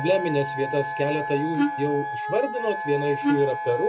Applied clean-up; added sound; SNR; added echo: none; Wind instrument, woodwind instrument + Wind instrument, woodwind instrument; 3 dB; none.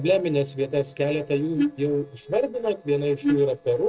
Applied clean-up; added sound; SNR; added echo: neural separator model SepFormer DNS4.